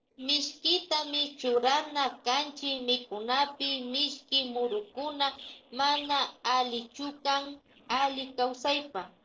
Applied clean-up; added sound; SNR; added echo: neural separator model SepFormer DNS4.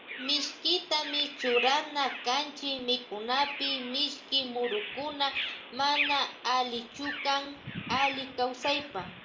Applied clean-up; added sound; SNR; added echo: none; Bird vocalization, bird call, bird song; 7 dB; reverberation time 0.4 s.